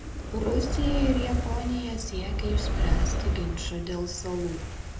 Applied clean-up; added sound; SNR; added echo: none; Fire; -4 dB; reverberation time 0.7 s.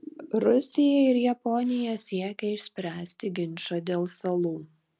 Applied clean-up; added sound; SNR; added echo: none; none; none; none.